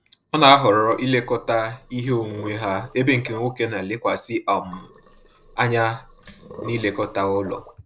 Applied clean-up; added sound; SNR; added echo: neural separator model SepFormer DNS4.